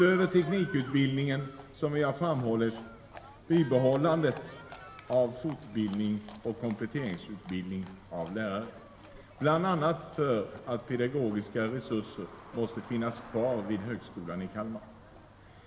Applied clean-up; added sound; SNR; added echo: none; Livestock, farm animals, working animals; 19 dB; reverberation time 1.5 s.